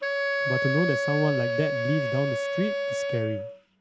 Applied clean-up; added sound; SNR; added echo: none; Wind instrument, woodwind instrument; -1 dB; none.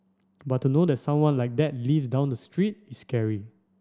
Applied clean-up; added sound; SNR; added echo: none; none; none; none.